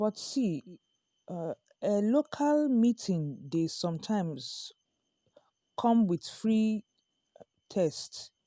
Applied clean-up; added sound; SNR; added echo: none; none; none; none.